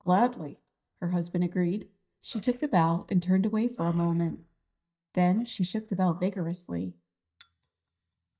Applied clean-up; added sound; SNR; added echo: neural mask model DeepFilterNet 3.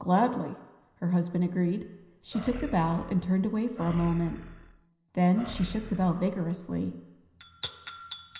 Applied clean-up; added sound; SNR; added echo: none; Animal; 13 dB; reverberation time 0.9 s.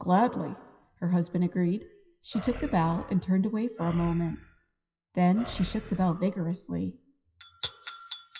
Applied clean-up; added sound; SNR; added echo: classical method WPE with log-MMSE.